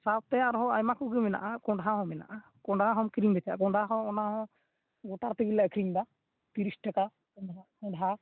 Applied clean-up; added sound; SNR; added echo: none; none; none; none.